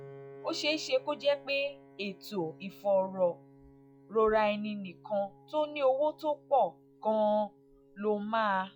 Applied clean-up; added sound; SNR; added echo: classical method log-MMSE.